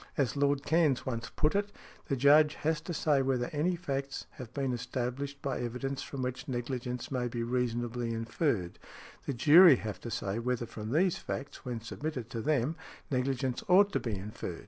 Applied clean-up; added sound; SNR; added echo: none; none; none; none.